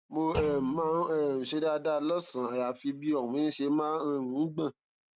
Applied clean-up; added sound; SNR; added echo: none; Thump, thud; 15 dB; none.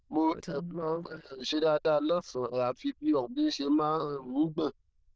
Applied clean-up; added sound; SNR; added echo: neural diffusion model UNIVERSE++.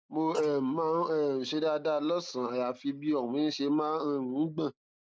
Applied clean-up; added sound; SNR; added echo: neural mask model Resemble Enhance denoiser.